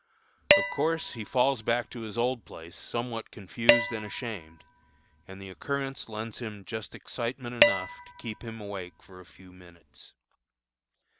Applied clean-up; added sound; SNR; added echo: none; Dishes, pots, and pans; -2 dB; none.